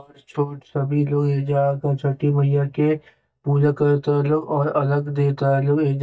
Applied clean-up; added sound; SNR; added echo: neural mask model DeepFilterNet 3.